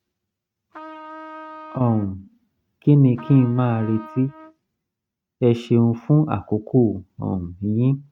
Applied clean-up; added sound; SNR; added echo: neural mask model RNNoise.